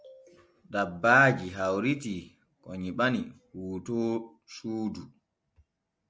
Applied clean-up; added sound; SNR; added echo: none; none; none; none.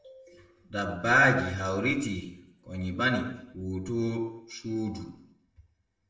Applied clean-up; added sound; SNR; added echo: none; none; none; reverberation time 0.8 s.